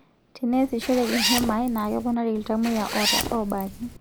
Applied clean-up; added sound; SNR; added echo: none; Zipper (clothing); 4 dB; none.